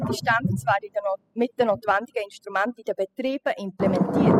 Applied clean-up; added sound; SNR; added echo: classical method spectral subtraction.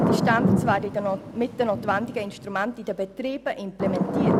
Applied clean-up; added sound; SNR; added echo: none; Thunder / Rain; -1 dB; none.